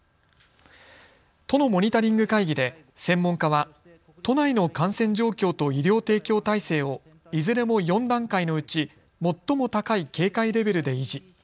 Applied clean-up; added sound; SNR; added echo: none; none; none; none.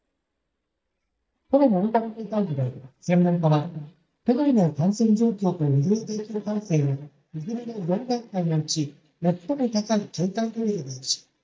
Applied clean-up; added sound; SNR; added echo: neural mask model DeepFilterNet 3.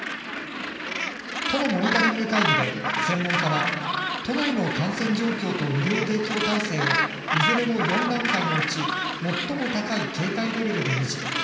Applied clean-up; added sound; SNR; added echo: none; Gull, seagull; 1 dB; reverberation time 2.5 s.